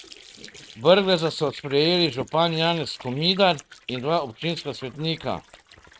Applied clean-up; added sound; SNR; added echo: neural mask model RNNoise.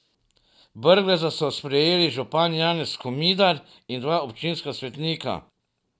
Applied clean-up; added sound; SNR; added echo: none; none; none; none.